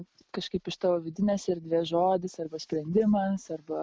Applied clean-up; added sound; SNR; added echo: none; none; none; none.